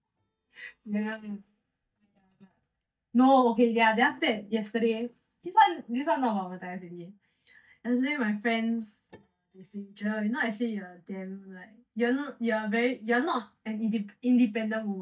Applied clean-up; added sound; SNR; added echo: neural mask model DeepFilterNet 3.